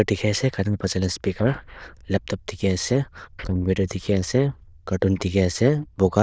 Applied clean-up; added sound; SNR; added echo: neural diffusion model UNIVERSE++.